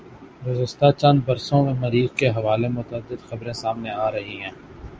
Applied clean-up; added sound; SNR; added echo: none; none; none; none.